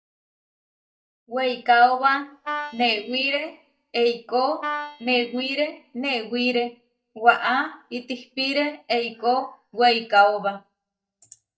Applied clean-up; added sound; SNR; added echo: neural mask model DeepFilterNet 3.